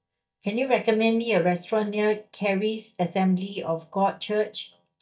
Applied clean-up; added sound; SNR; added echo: neural mask model DeepFilterNet 3.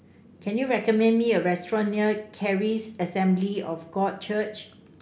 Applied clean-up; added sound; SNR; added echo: none; none; none; none.